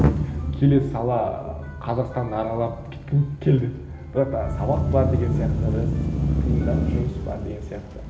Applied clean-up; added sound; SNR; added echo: none; Engine starting / Accelerating, revving, vroom / Motor vehicle (road); 0 dB; reverberation time 1.1 s.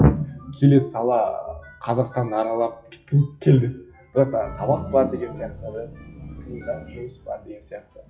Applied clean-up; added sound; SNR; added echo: classical method WPE with log-MMSE.